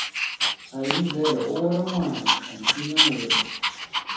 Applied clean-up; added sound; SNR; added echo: none; Dog; -2 dB; reverberation time 0.7 s.